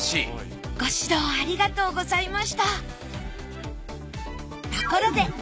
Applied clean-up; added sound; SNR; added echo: none; none; none; none.